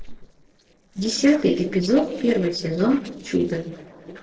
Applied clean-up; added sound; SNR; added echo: neural separator model SepFormer DNS4.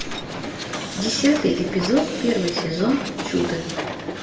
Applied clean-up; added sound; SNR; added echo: none; Hiss; 7 dB; reverberation time 1.6 s.